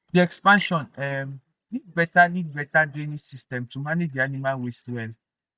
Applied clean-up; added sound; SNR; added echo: neural mask model DeepFilterNet 3.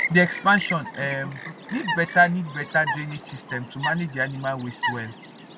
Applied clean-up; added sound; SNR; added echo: none; Chirp, tweet; 8 dB; none.